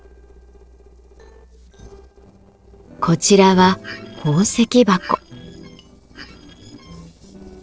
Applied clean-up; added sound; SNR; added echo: neural separator model SepFormer DNS4.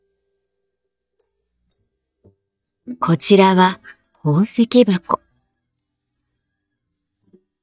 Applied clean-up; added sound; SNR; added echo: neural mask model DeepFilterNet 3.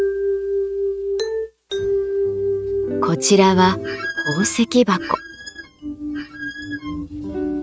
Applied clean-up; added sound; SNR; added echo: neural mask model RNNoise.